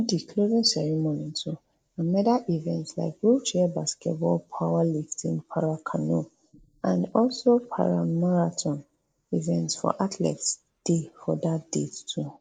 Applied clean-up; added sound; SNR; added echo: neural mask model Resemble Enhance denoiser.